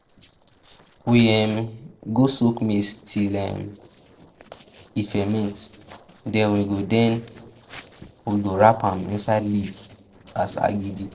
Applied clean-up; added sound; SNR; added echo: neural separator model SepFormer DNS4.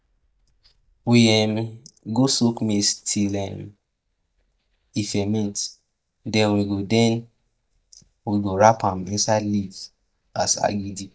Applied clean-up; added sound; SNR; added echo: neural mask model DeepFilterNet 3.